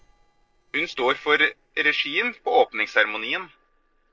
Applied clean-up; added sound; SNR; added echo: neural separator model SepFormer DNS4.